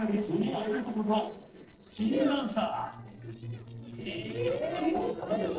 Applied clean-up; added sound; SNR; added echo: neural separator model SepFormer DNS4.